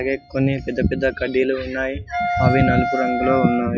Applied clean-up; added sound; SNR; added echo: classical method log-MMSE.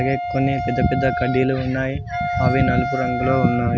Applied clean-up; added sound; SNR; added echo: none; Wind instrument, woodwind instrument; 5 dB; none.